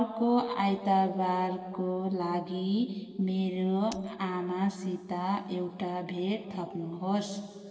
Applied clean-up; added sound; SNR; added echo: neural separator model SepFormer DNS4.